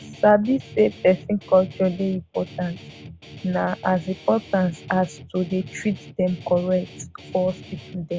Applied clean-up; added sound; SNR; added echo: none; Guitar; 18 dB; none.